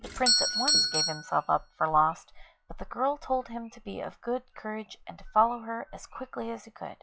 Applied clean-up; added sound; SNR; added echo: classical method log-MMSE.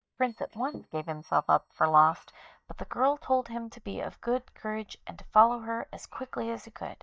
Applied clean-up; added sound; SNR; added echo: neural mask model DeepFilterNet 3.